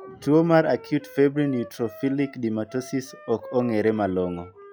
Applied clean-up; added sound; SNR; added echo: classical method log-MMSE.